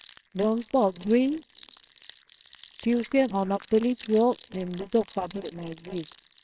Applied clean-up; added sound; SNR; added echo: neural separator model SepFormer WHAMR!.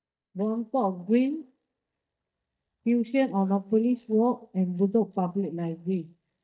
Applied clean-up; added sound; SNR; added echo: neural mask model DeepFilterNet 3.